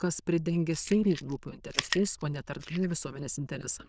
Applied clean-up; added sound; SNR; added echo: neural diffusion model UNIVERSE++.